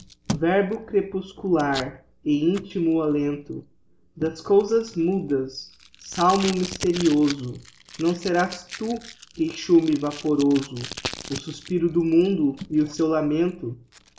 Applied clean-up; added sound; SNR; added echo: none; Packing tape, duct tape; 15 dB; none.